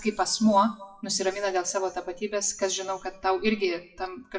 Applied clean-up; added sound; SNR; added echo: classical method WPE with log-MMSE.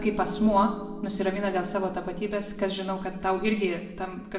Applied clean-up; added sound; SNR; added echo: none; Piano; 12 dB; reverberation time 0.9 s.